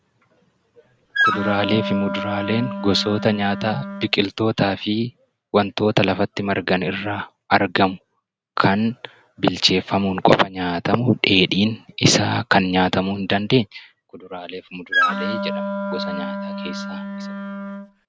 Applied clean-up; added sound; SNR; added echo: none; Wind instrument, woodwind instrument; 4 dB; none.